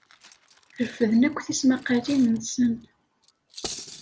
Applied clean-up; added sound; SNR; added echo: none; Cutlery, silverware; 18 dB; none.